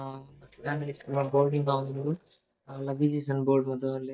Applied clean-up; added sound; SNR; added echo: neural mask model DeepFilterNet 3.